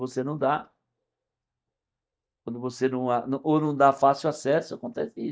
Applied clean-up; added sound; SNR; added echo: neural mask model DeepFilterNet 3.